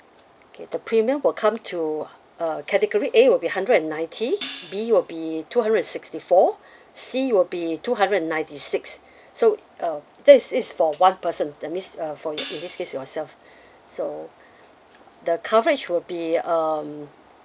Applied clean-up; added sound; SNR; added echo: none; Hi-hat; 13 dB; none.